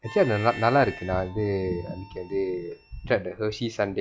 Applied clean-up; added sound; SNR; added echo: classical method log-MMSE.